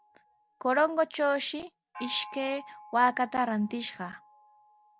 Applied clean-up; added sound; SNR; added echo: none; Gong; 20 dB; none.